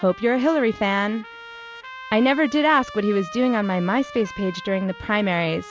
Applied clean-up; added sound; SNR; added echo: none; Trumpet; 16 dB; none.